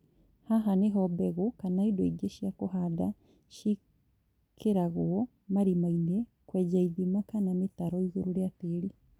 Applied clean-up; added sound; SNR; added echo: none; none; none; none.